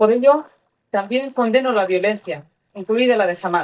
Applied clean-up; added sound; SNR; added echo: neural mask model DeepFilterNet 3.